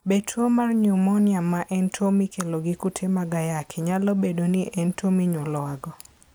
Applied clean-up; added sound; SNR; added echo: none; none; none; none.